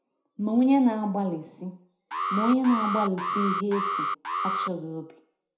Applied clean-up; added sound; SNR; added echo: none; Alarm; 3 dB; reverberation time 0.4 s.